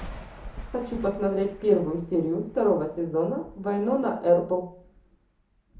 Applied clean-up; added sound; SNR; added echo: none; Thunder; 17 dB; reverberation time 0.6 s.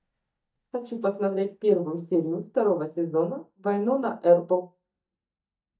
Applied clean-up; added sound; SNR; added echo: neural mask model DeepFilterNet 3.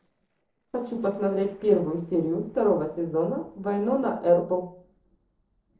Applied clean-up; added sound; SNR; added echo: neural separator model SepFormer DNS4.